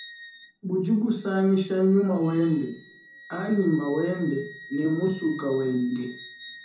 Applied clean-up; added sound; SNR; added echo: none; Wind instrument, woodwind instrument; 20 dB; reverberation time 0.6 s.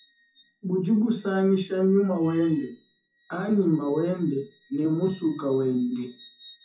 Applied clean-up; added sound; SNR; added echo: classical method WPE with log-MMSE.